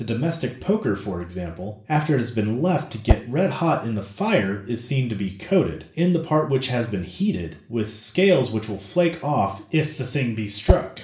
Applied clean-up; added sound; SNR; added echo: none; Whoosh, swoosh, swish; -3 dB; reverberation time 0.5 s.